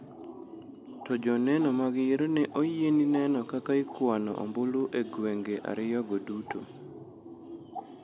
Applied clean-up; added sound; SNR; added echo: none; none; none; none.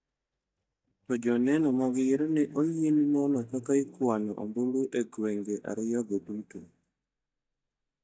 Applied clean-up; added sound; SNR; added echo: neural mask model DeepFilterNet 3.